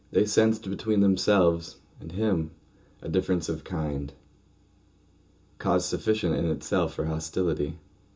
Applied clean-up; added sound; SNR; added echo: none; none; none; reverberation time 0.2 s.